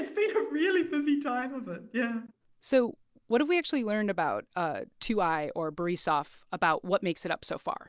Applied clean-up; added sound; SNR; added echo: none; none; none; none.